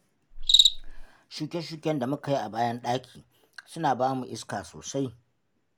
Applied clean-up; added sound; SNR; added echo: none; Cricket; -1 dB; none.